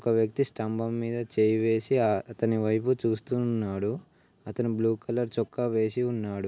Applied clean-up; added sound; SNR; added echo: none; none; none; none.